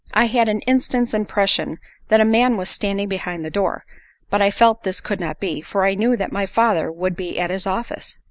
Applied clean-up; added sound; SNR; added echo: none; none; none; none.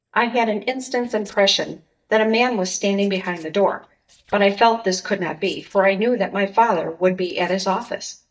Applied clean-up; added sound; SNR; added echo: neural mask model DeepFilterNet 3.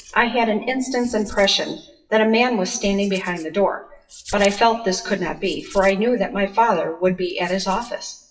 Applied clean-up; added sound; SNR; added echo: classical method WPE with log-MMSE.